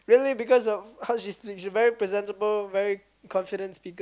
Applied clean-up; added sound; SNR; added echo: none; none; none; none.